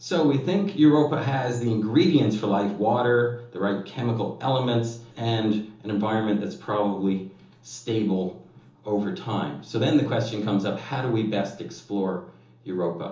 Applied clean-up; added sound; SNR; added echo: none; none; none; reverberation time 1.2 s.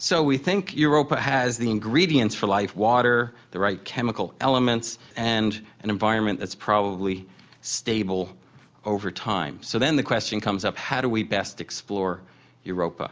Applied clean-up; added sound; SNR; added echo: none; none; none; none.